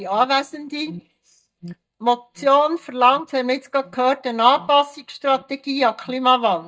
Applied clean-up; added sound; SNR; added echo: neural mask model DeepFilterNet 3.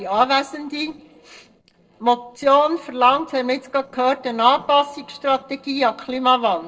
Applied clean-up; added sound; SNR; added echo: neural separator model SepFormer DNS4.